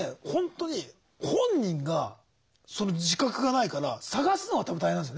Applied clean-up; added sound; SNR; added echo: none; none; none; none.